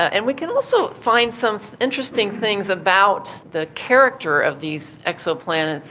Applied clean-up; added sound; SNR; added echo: none; none; none; none.